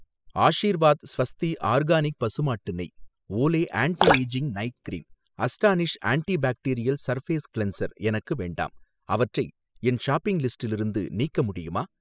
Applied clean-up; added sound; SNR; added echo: classical method spectral subtraction.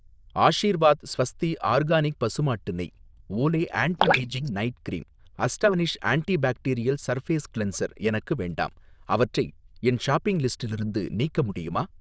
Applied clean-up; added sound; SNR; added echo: neural diffusion model UNIVERSE++.